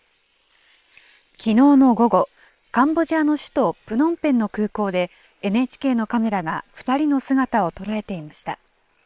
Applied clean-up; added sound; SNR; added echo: neural separator model SepFormer WHAM!.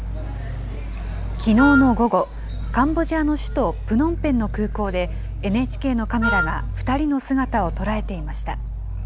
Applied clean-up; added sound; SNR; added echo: none; Growling + Wind instrument, woodwind instrument; 4 dB; none.